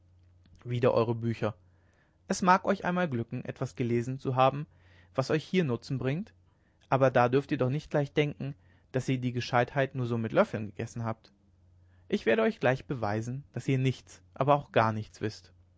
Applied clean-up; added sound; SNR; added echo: none; none; none; none.